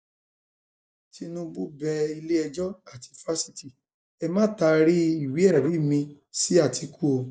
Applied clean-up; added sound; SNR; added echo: none; none; none; none.